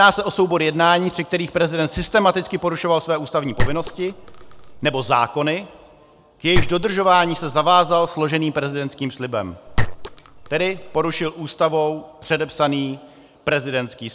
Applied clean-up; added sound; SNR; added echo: none; Chink, clink; 3 dB; none.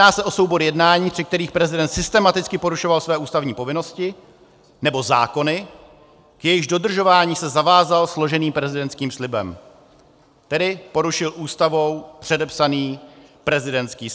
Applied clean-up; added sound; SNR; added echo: none; none; none; none.